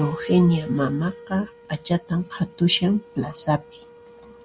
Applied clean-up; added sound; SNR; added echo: none; none; none; none.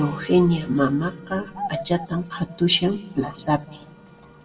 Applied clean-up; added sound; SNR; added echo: none; Bird vocalization, bird call, bird song; 14 dB; reverberation time 0.8 s.